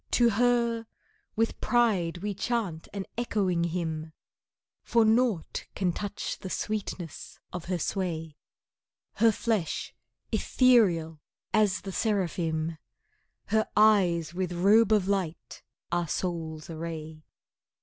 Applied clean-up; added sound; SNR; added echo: none; none; none; none.